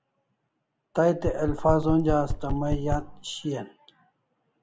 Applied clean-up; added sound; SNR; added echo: none; Knock; 3 dB; none.